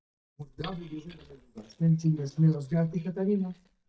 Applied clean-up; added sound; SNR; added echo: neural mask model DeepFilterNet 3.